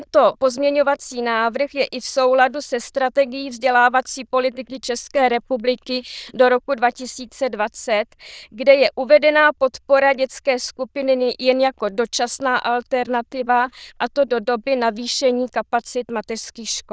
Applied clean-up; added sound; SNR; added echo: neural diffusion model UNIVERSE++.